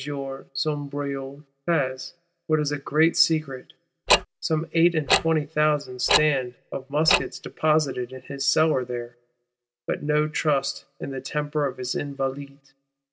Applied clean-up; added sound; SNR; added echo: none; Tick-tock; 2 dB; none.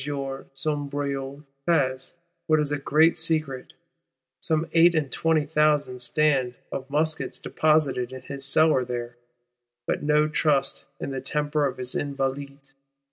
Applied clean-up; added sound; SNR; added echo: none; none; none; none.